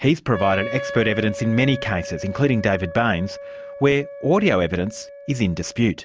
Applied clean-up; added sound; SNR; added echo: none; Wind instrument, woodwind instrument; 12 dB; none.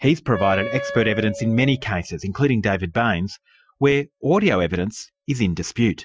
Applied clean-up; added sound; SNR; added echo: classical method Wiener filter.